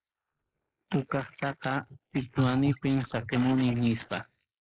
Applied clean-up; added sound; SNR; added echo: neural mask model Resemble Enhance denoiser.